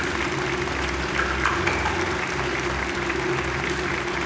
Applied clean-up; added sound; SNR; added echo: none; Applause; 1 dB; reverberation time 0.9 s.